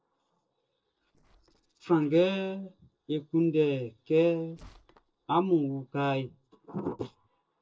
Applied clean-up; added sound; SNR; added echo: neural separator model SepFormer DNS4.